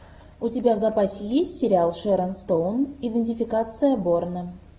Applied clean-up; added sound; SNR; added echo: none; none; none; none.